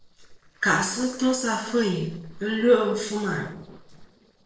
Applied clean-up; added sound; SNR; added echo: neural separator model SepFormer DNS4.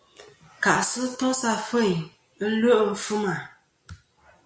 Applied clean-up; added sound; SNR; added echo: none; none; none; none.